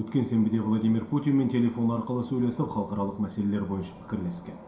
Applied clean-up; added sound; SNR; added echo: none; none; none; reverberation time 0.5 s.